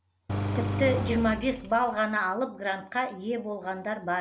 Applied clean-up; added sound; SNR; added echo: none; Engine; 3 dB; none.